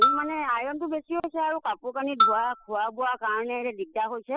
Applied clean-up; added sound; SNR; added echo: classical method spectral subtraction.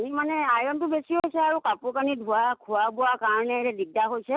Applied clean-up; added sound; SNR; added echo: none; none; none; none.